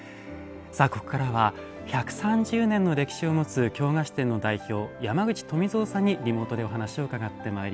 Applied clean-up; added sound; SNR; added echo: none; none; none; none.